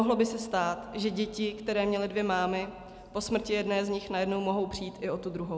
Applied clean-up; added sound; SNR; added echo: none; none; none; none.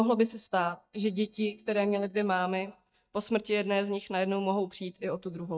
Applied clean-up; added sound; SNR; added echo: neural mask model DeepFilterNet 3.